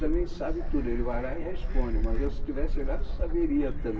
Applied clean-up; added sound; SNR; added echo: none; Gull, seagull; -4 dB; reverberation time 1.7 s.